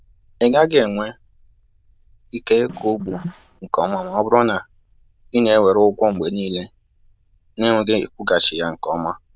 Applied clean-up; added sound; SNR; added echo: neural diffusion model UNIVERSE++.